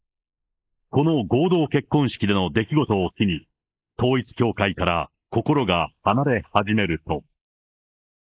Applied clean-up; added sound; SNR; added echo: neural mask model Resemble Enhance denoiser.